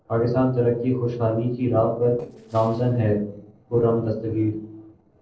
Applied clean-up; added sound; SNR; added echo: neural separator model SepFormer DNS4.